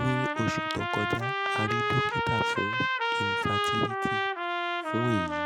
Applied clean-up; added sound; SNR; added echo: none; Trumpet; -4 dB; none.